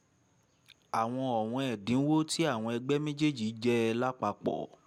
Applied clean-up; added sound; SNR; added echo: none; none; none; none.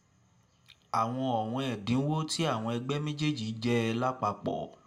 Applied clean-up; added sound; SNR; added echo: none; none; none; reverberation time 0.4 s.